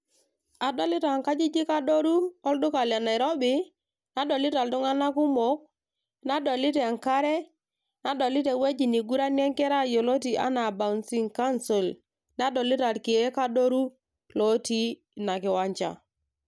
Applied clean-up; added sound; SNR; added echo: none; none; none; none.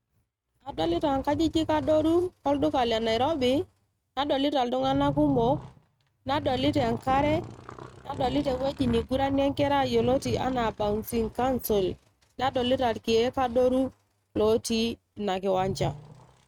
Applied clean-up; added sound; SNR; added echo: neural mask model RNNoise.